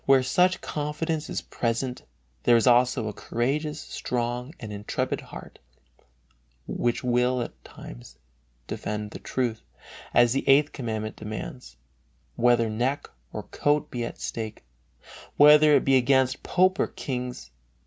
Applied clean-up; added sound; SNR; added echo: none; none; none; none.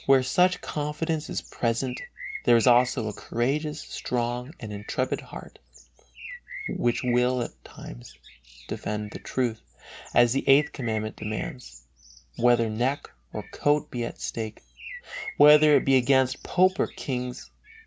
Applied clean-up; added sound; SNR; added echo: none; Bird; 17 dB; none.